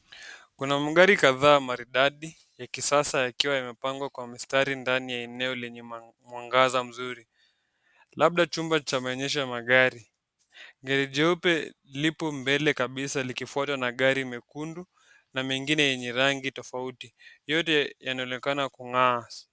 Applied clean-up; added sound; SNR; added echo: none; none; none; none.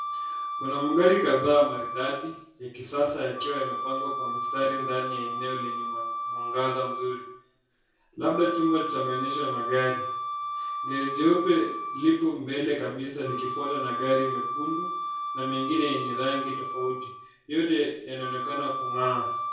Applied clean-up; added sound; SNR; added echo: none; Wind instrument, woodwind instrument; 4 dB; reverberation time 0.6 s.